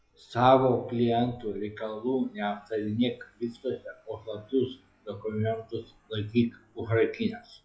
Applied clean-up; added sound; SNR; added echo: classical method log-MMSE.